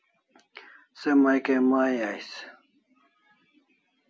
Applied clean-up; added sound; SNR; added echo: none; none; none; none.